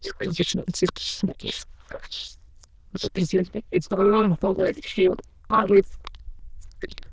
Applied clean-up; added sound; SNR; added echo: neural diffusion model UNIVERSE++.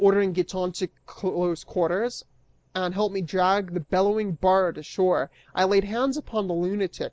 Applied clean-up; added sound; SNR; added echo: none; none; none; none.